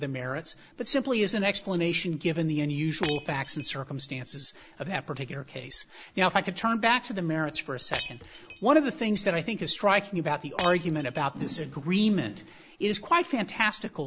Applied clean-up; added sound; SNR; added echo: none; Shatter; 8 dB; none.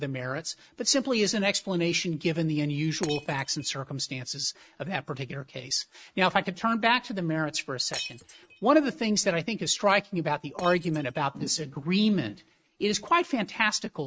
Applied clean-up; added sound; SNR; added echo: neural mask model RNNoise.